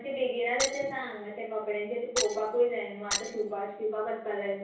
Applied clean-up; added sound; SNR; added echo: none; Shatter; 6 dB; reverberation time 0.6 s.